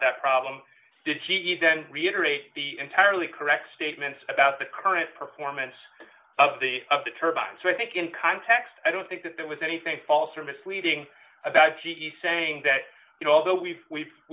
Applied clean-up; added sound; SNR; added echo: none; none; none; none.